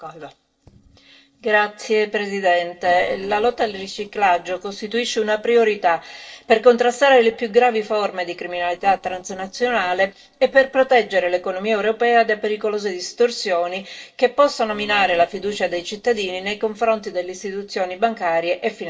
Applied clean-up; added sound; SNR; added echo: neural separator model SepFormer DNS4.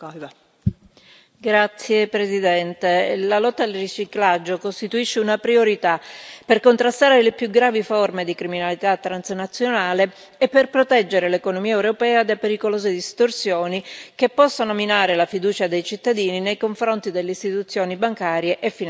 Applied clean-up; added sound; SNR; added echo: none; none; none; none.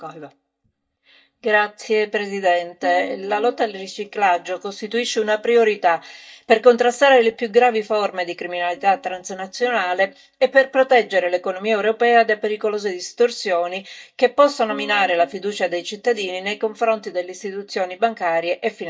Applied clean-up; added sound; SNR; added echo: neural mask model DeepFilterNet 3.